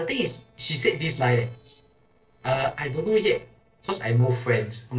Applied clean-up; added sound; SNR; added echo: neural separator model SepFormer DNS4.